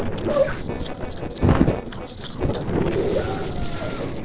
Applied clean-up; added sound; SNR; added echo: neural separator model SepFormer DNS4.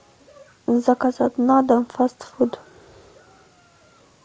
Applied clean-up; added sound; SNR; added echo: none; none; none; none.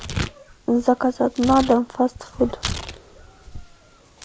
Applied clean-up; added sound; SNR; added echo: none; Tearing; 10 dB; none.